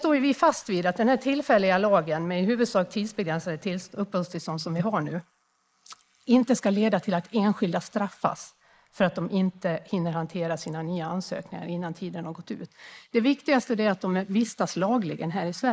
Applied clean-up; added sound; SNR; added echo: neural mask model Resemble Enhance denoiser.